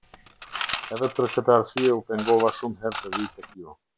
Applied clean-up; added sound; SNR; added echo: none; Coin (dropping) / Mechanisms; 8 dB; none.